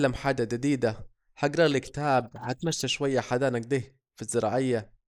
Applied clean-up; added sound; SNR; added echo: neural mask model Resemble Enhance denoiser.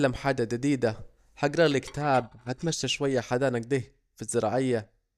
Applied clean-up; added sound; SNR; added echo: neural mask model DeepFilterNet 3.